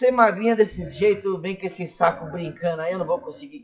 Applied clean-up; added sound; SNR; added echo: classical method WPE with log-MMSE.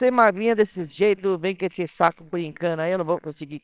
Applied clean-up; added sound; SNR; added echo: neural separator model SepFormer WHAMR!.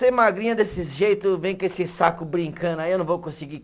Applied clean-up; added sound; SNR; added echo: none; none; none; none.